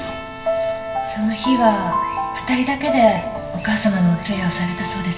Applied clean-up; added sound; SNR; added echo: none; Trumpet; 17 dB; reverberation time 1.8 s.